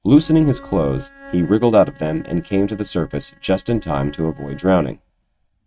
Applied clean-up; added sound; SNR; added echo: neural mask model RNNoise.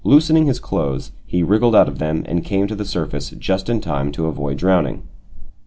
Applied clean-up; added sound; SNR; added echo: none; none; none; none.